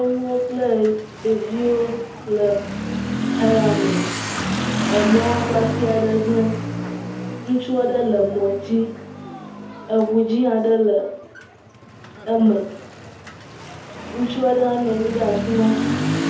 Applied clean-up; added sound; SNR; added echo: none; Motorcycle / Accelerating, revving, vroom; 5 dB; reverberation time 0.6 s.